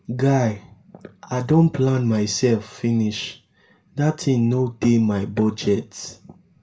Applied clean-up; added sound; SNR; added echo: none; none; none; reverberation time 0.2 s.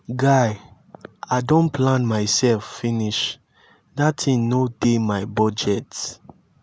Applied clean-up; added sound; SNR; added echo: none; none; none; none.